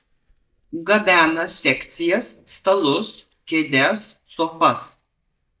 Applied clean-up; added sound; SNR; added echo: neural mask model DeepFilterNet 3.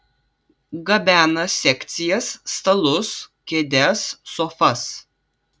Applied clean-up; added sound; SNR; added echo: none; none; none; none.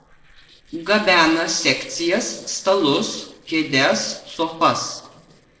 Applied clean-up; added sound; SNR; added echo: neural separator model SepFormer DNS4.